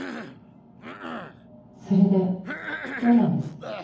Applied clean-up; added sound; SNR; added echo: none; Cough; 12 dB; reverberation time 0.9 s.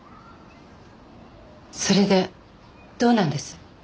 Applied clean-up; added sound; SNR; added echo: none; none; none; none.